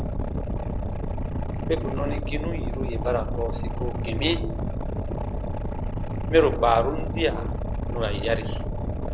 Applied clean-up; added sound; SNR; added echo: none; Boat, Water vehicle; -1 dB; none.